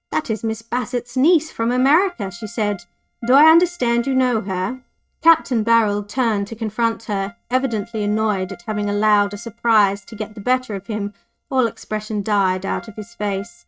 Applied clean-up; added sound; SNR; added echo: neural mask model RNNoise.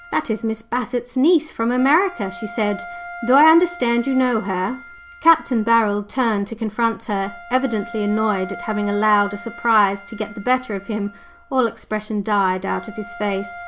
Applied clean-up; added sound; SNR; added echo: none; Wind instrument, woodwind instrument; 17 dB; none.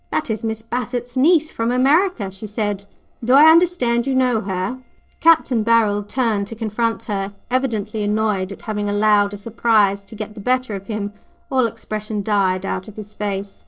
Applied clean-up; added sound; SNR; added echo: neural separator model SepFormer DNS4.